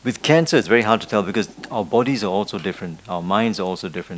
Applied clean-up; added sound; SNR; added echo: none; none; none; none.